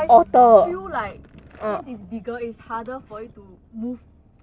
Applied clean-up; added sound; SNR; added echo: none; none; none; none.